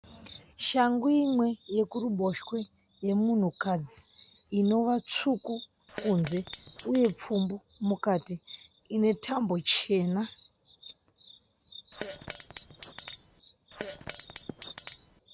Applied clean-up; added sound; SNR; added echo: none; Fart; 15 dB; none.